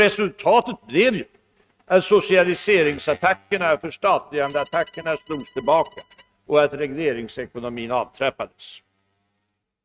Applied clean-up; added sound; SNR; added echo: neural mask model RNNoise.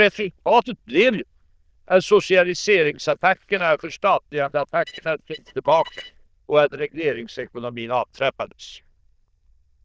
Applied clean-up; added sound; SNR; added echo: neural diffusion model UNIVERSE++.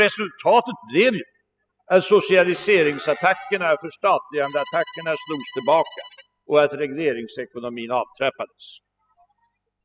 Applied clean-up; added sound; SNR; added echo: classical method spectral subtraction.